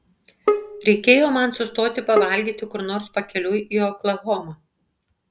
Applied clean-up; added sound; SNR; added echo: none; Bowed string instrument; 5 dB; none.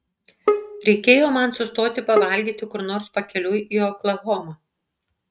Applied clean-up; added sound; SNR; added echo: neural mask model RNNoise.